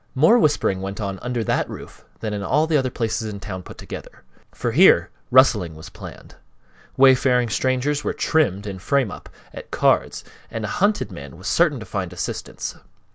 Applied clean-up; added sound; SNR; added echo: none; none; none; none.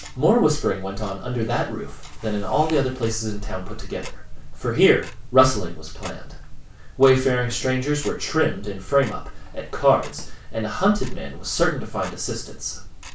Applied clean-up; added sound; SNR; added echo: none; Tick-tock; 12 dB; reverberation time 0.3 s.